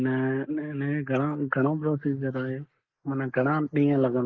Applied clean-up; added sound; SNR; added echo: neural mask model Resemble Enhance denoiser.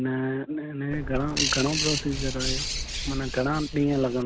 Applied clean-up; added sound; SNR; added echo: none; Bird; 3 dB; none.